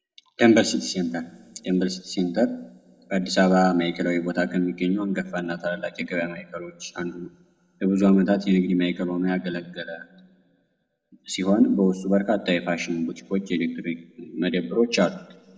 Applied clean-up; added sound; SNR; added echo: none; none; none; reverberation time 0.7 s.